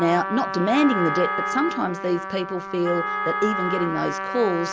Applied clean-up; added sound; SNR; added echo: none; Trumpet + Wind instrument, woodwind instrument; 4 dB; none.